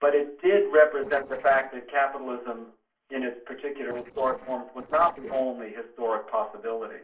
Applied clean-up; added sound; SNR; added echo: neural separator model SepFormer DNS4.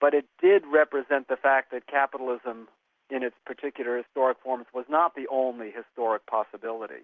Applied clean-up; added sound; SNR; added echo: none; none; none; none.